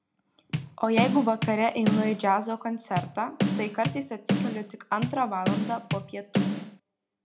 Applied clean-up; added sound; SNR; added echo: none; Bass drum / Snare drum; 1 dB; reverberation time 0.2 s.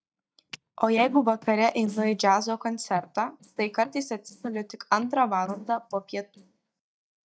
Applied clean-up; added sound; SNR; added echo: neural mask model DeepFilterNet 3.